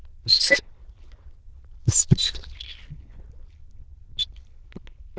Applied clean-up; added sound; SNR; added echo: neural diffusion model UNIVERSE++.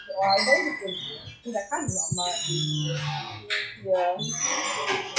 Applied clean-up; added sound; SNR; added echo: classical method log-MMSE.